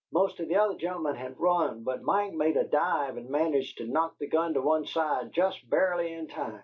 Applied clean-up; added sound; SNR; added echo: none; none; none; none.